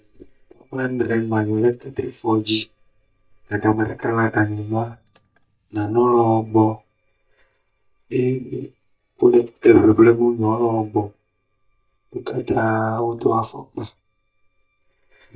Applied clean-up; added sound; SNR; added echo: neural mask model DeepFilterNet 3.